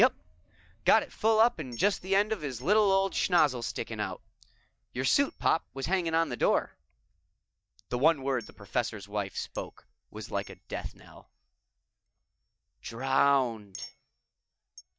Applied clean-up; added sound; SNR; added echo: neural mask model DeepFilterNet 3.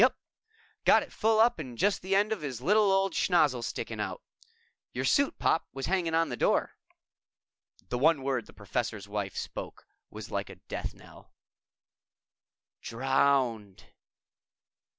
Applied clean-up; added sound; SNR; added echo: none; none; none; none.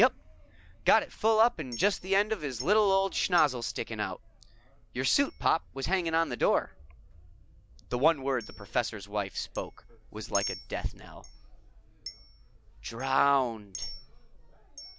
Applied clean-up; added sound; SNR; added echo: none; Chink, clink; 16 dB; none.